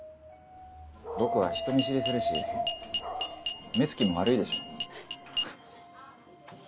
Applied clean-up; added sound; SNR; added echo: none; Glass + Dog; -1 dB; none.